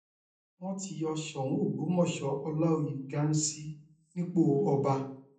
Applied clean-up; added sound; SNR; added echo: none; none; none; reverberation time 0.6 s.